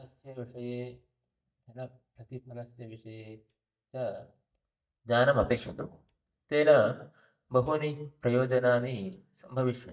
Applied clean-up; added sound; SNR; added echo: neural mask model DeepFilterNet 3.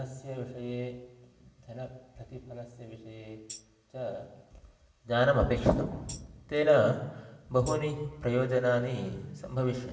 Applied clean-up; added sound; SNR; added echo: none; Tambourine; 20 dB; reverberation time 1.1 s.